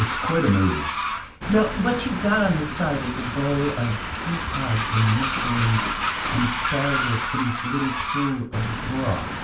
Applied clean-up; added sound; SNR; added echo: none; Train; 3 dB; reverberation time 0.3 s.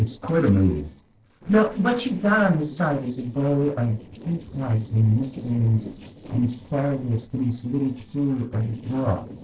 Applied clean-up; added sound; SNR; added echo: neural separator model SepFormer DNS4.